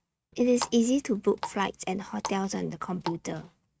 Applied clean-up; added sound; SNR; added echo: neural mask model RNNoise.